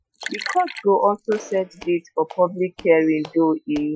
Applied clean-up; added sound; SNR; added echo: classical method Wiener filter.